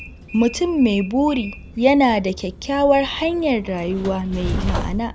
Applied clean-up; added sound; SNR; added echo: none; Train; 10 dB; none.